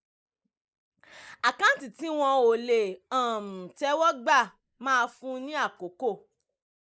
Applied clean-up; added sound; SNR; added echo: neural mask model Resemble Enhance denoiser.